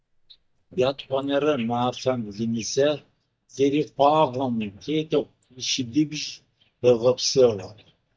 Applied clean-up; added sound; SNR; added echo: neural mask model DeepFilterNet 3.